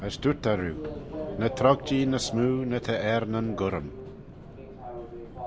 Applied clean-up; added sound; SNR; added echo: none; Subway, metro, underground; 10 dB; none.